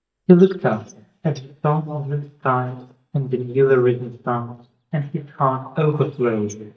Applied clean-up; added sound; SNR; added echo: neural mask model DeepFilterNet 3.